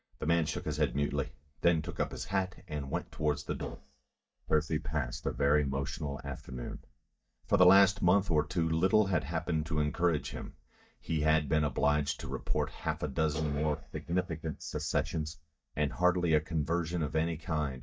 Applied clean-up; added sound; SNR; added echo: neural mask model DeepFilterNet 3.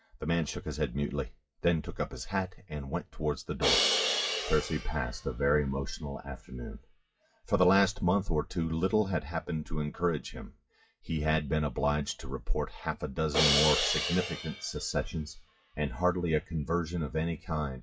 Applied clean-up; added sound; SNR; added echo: classical method WPE with log-MMSE.